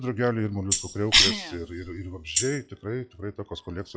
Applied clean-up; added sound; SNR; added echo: classical method log-MMSE.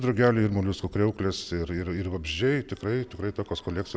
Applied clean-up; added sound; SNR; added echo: none; none; none; none.